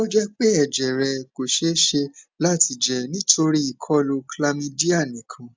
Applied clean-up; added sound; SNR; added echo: none; none; none; none.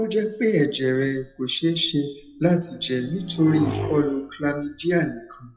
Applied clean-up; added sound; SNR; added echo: classical method WPE with log-MMSE.